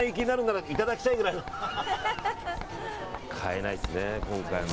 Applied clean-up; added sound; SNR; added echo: none; Writing; 11 dB; none.